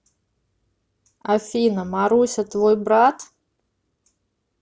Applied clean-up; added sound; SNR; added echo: none; none; none; none.